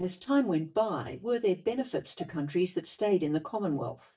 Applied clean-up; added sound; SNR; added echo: neural mask model DeepFilterNet 3.